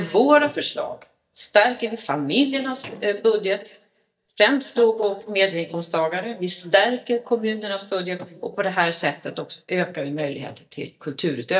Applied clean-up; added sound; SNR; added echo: neural mask model DeepFilterNet 3.